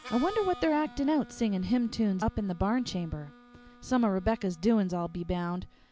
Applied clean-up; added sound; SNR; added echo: none; Harmonica; 20 dB; none.